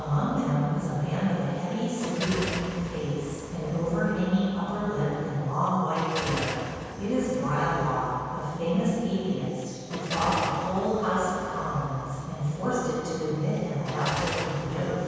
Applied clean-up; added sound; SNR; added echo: none; Car; 10 dB; reverberation time 2.1 s.